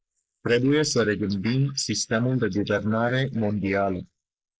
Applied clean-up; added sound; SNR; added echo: neural mask model Resemble Enhance denoiser.